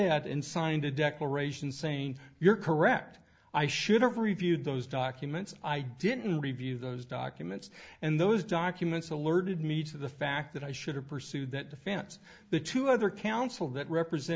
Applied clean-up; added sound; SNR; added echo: none; none; none; none.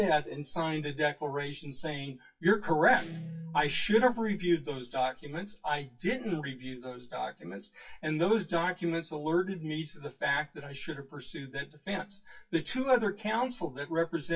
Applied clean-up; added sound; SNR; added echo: classical method WPE with log-MMSE.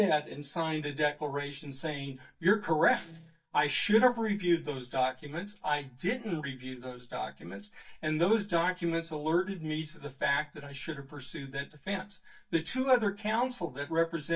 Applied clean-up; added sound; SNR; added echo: neural mask model DeepFilterNet 3.